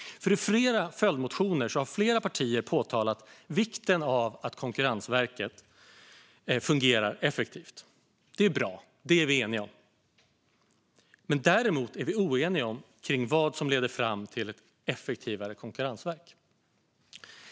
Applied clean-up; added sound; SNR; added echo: none; none; none; none.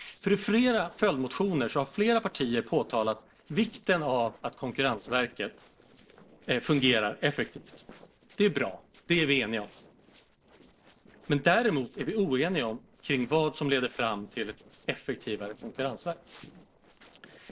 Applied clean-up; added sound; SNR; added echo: neural separator model SepFormer DNS4.